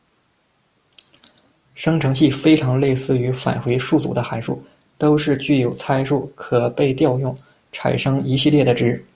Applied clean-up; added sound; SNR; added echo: none; none; none; none.